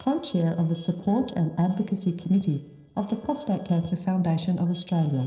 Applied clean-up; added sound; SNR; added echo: neural separator model SepFormer DNS4.